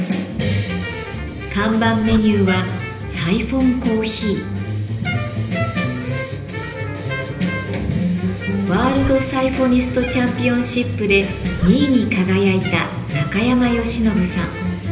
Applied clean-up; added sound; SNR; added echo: none; Zipper (clothing); 15 dB; reverberation time 0.8 s.